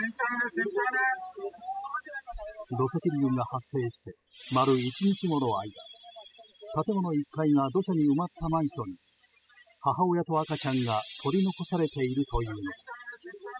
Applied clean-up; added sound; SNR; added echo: classical method spectral subtraction.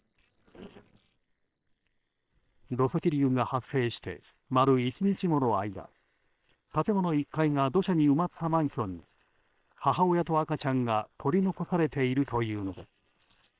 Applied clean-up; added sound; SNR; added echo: neural separator model SepFormer WHAM!.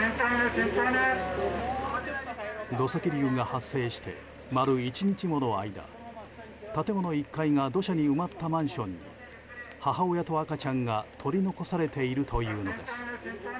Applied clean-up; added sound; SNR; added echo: none; none; none; none.